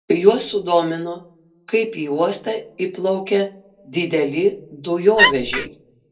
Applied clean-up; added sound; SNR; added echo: none; Wood; -3 dB; reverberation time 0.2 s.